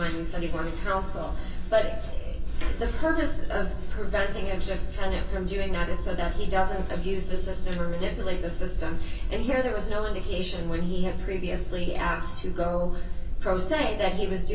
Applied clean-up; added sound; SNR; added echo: none; none; none; reverberation time 0.2 s.